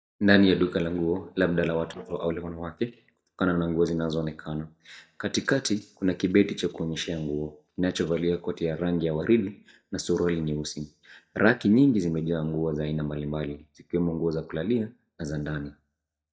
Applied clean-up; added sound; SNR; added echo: neural mask model DeepFilterNet 3.